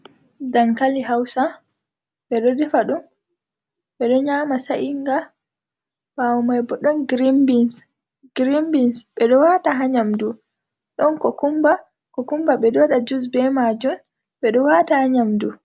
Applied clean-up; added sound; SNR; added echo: none; none; none; none.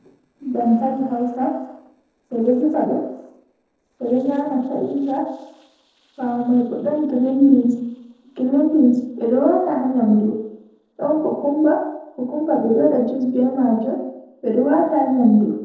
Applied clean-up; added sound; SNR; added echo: neural separator model SepFormer DNS4.